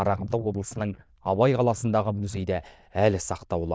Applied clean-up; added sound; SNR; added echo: neural diffusion model UNIVERSE++.